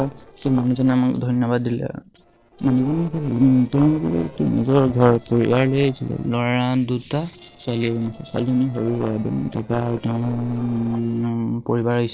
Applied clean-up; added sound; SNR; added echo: neural separator model SepFormer DNS4.